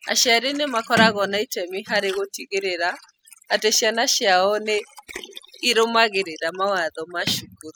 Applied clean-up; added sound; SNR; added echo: classical method spectral subtraction.